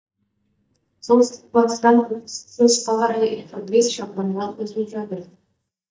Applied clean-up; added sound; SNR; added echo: neural mask model DeepFilterNet 3.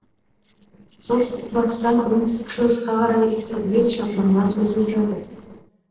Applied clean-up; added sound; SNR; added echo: neural separator model SepFormer DNS4.